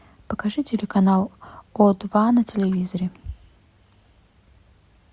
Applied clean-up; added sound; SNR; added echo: none; none; none; none.